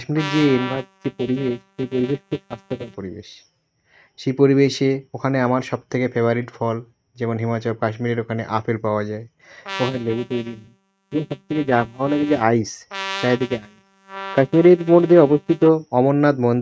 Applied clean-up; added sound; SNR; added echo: neural mask model RNNoise.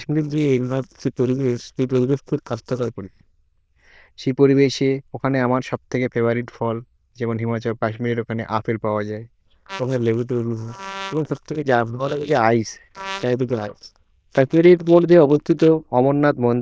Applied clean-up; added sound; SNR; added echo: neural diffusion model UNIVERSE++.